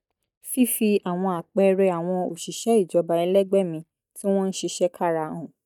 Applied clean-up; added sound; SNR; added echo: neural mask model DeepFilterNet 3.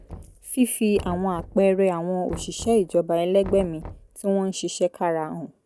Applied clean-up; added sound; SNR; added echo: none; Knock; 17 dB; none.